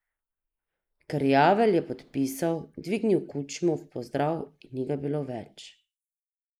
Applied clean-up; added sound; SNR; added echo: neural mask model Resemble Enhance denoiser.